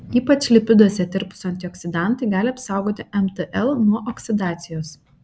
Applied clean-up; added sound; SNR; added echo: none; none; none; none.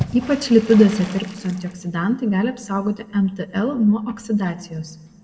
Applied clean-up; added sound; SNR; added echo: none; Water / Splash, splatter; 17 dB; reverberation time 1.2 s.